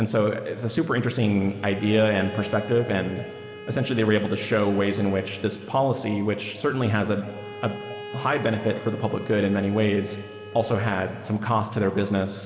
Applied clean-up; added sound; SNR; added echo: none; Bowed string instrument; 17 dB; reverberation time 2.1 s.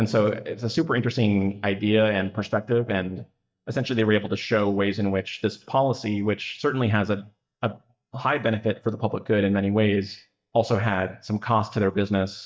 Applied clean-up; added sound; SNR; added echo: neural mask model DeepFilterNet 3.